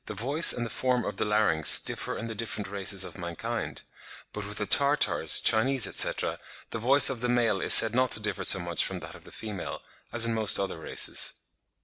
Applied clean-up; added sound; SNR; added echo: none; none; none; none.